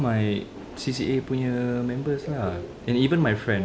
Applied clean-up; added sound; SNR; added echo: none; Subway, metro, underground; 15 dB; none.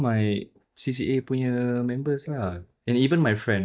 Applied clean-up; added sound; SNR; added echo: neural mask model DeepFilterNet 3.